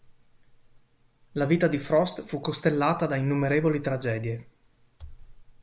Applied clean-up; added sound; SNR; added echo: none; none; none; none.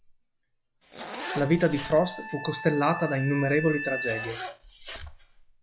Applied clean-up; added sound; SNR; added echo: classical method log-MMSE.